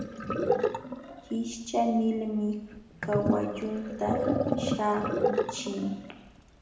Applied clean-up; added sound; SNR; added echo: none; Sink (filling or washing); 0 dB; reverberation time 0.9 s.